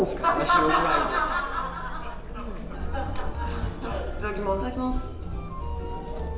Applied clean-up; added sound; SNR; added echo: none; Chatter; 6 dB; reverberation time 1.0 s.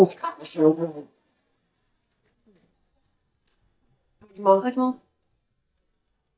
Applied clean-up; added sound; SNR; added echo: neural mask model DeepFilterNet 3.